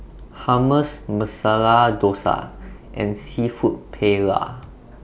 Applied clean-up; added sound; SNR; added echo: none; none; none; none.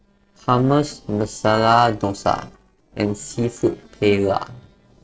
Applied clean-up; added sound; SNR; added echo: neural separator model SepFormer DNS4.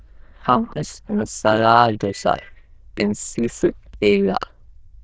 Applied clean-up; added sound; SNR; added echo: neural diffusion model UNIVERSE++.